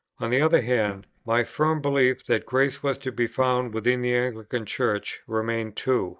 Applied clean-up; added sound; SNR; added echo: neural mask model DeepFilterNet 3.